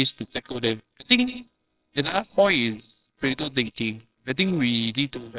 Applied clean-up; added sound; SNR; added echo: neural separator model SepFormer WHAMR!.